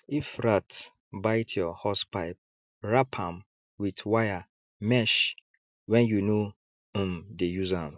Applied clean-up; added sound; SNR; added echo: none; none; none; none.